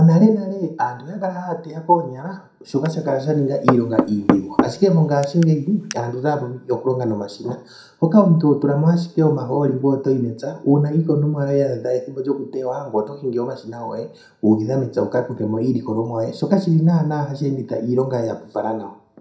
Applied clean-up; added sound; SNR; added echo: none; Knock / Wood; 4 dB; reverberation time 0.4 s.